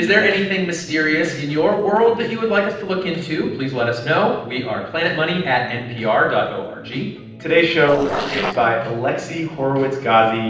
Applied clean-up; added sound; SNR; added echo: neural separator model SepFormer DNS4.